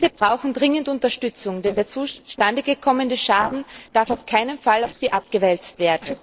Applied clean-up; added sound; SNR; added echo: neural separator model SepFormer DNS4.